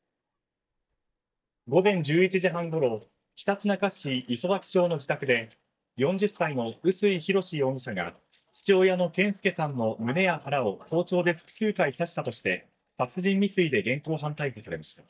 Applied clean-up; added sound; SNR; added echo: neural mask model DeepFilterNet 3.